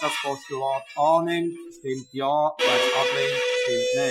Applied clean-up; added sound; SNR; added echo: classical method Wiener filter.